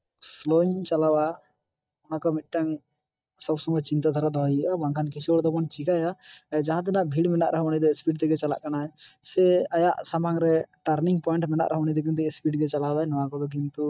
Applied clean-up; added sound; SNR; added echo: neural mask model DeepFilterNet 3.